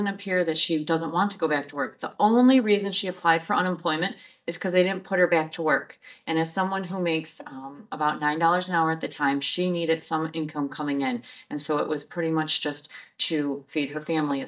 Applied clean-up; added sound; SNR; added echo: neural mask model DeepFilterNet 3.